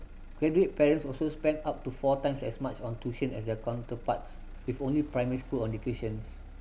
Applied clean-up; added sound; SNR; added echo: none; Motor vehicle (road); 13 dB; none.